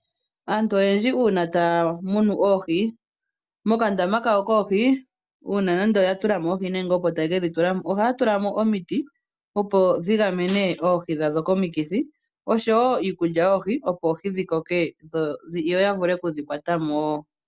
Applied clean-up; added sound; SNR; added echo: none; none; none; none.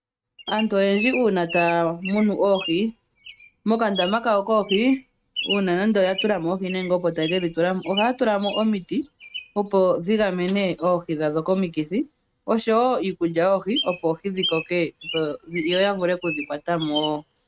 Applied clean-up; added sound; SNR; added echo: neural mask model RNNoise.